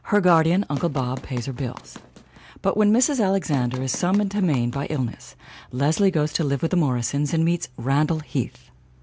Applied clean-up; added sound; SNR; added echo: none; Run; 18 dB; none.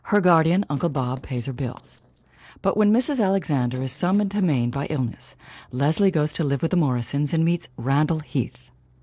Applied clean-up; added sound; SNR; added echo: neural separator model SepFormer DNS4.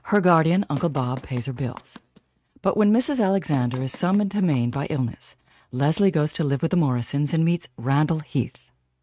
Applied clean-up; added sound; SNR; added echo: neural mask model RNNoise.